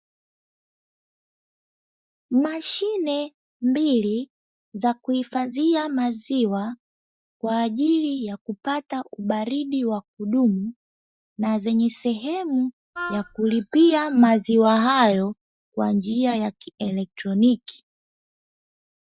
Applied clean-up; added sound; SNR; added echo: neural mask model DeepFilterNet 3.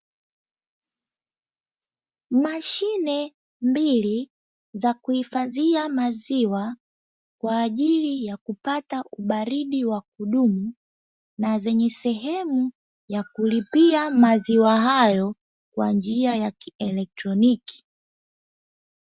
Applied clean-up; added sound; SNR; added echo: none; none; none; none.